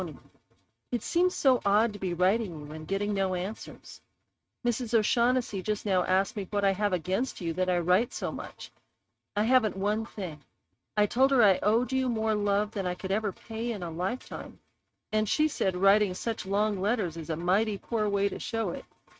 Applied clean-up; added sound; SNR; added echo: neural mask model RNNoise.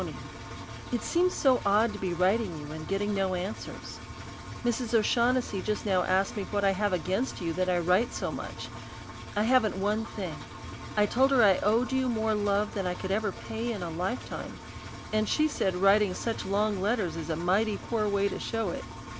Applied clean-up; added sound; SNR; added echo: none; Engine; 12 dB; none.